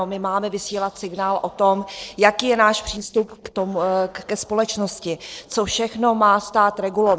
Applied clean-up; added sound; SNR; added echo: neural separator model SepFormer DNS4.